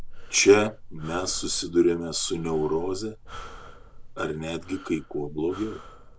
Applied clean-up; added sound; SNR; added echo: none; Breathing; 13 dB; none.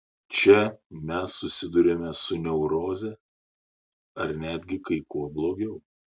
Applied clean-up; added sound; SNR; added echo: none; none; none; none.